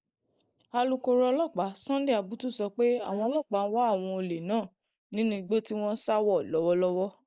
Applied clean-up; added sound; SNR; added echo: neural mask model Resemble Enhance denoiser.